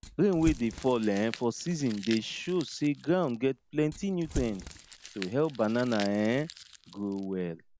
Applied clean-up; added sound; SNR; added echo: none; Crumpling, crinkling / Crushing; 13 dB; none.